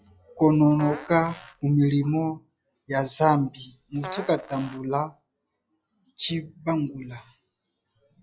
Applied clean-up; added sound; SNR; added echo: classical method log-MMSE.